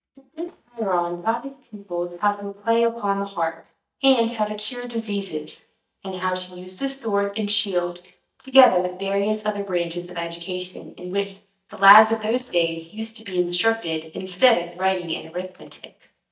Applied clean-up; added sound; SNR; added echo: neural mask model DeepFilterNet 3.